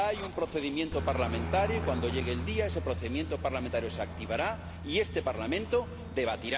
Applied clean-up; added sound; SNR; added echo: none; Aircraft; 5 dB; none.